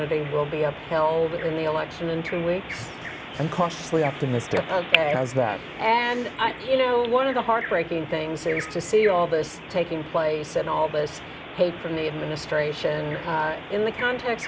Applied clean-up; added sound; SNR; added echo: none; Bird vocalization, bird call, bird song; 10 dB; none.